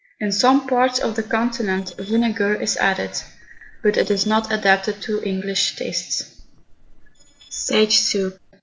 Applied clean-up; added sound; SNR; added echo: neural separator model SepFormer DNS4.